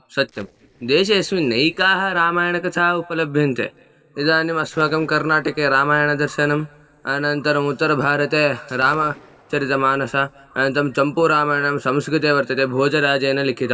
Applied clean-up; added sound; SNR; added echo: neural separator model SepFormer DNS4.